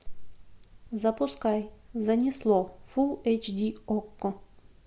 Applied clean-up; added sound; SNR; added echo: none; none; none; none.